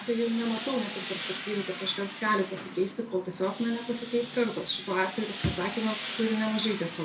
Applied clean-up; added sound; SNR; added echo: none; Tools; 9 dB; reverberation time 0.2 s.